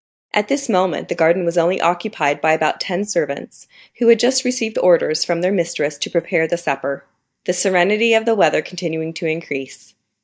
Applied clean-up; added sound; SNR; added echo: neural mask model DeepFilterNet 3.